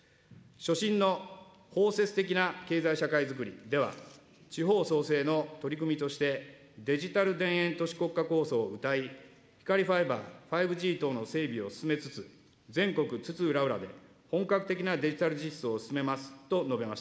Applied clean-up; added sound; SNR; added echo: none; none; none; none.